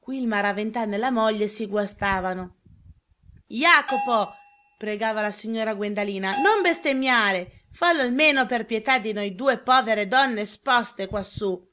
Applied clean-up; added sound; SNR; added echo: none; Bell; 10 dB; none.